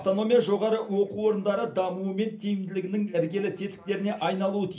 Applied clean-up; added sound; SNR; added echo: none; none; none; reverberation time 0.3 s.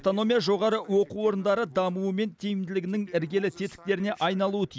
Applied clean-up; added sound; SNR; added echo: none; none; none; none.